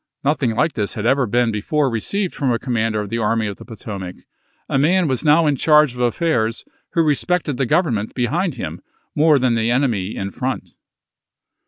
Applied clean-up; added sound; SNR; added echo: none; none; none; none.